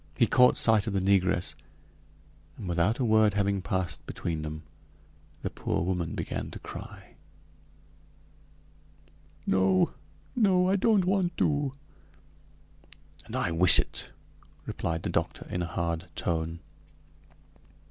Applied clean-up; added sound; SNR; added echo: none; none; none; none.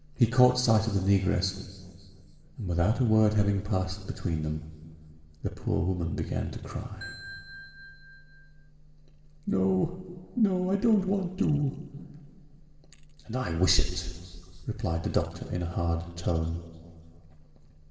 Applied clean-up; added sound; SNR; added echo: none; Ringtone / Bell; 17 dB; reverberation time 2.2 s.